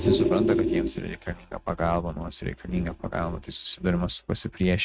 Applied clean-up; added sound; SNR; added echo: neural mask model RNNoise.